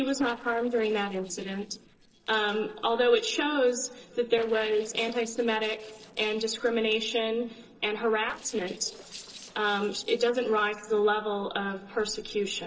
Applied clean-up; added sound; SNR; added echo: neural separator model SepFormer DNS4.